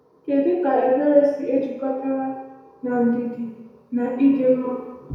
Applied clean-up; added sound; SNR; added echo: none; none; none; reverberation time 1.0 s.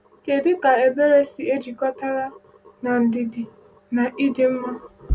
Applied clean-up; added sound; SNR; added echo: none; none; none; none.